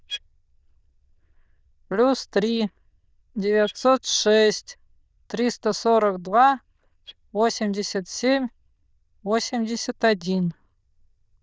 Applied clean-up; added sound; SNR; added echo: neural diffusion model UNIVERSE++.